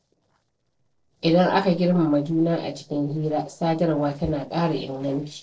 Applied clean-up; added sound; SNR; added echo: neural separator model SepFormer DNS4.